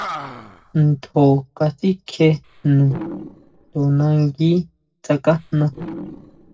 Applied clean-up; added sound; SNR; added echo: neural separator model SepFormer DNS4.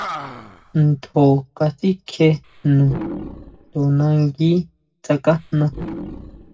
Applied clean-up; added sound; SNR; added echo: none; Animal; 15 dB; reverberation time 0.4 s.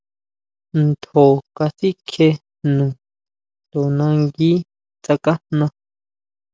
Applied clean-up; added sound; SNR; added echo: none; none; none; none.